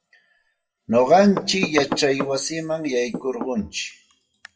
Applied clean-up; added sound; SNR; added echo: classical method WPE with log-MMSE.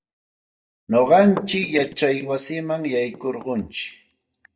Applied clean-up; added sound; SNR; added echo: neural mask model DeepFilterNet 3.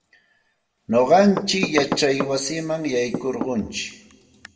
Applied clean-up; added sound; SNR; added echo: none; Knock / Wood; 10 dB; reverberation time 1.3 s.